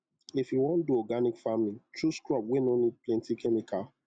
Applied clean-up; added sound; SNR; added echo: none; none; none; none.